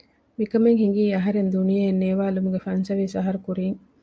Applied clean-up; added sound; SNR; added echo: none; none; none; none.